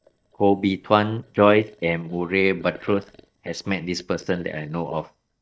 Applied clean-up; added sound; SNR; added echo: neural mask model DeepFilterNet 3.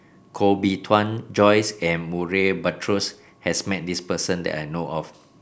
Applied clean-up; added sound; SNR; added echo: none; none; none; none.